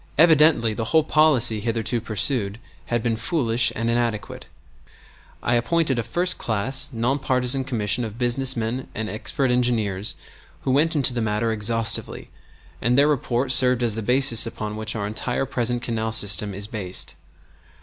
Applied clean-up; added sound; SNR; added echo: none; none; none; none.